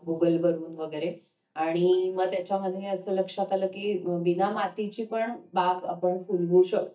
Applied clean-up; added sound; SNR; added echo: neural mask model DeepFilterNet 3.